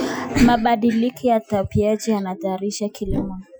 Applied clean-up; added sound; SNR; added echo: classical method Wiener filter.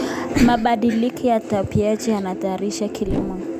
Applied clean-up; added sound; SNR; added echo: none; Whoosh, swoosh, swish; 4 dB; none.